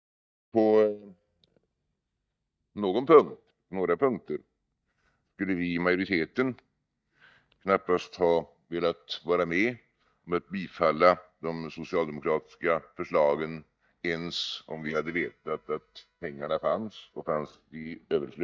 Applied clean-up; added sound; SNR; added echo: neural mask model DeepFilterNet 3.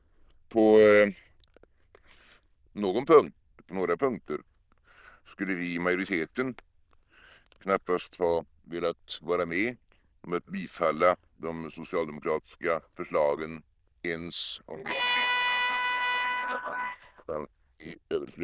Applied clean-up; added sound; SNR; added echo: neural diffusion model UNIVERSE++.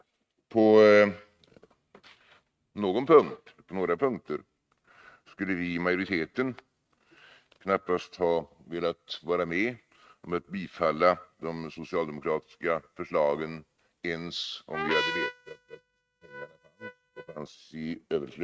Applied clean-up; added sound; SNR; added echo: neural mask model RNNoise.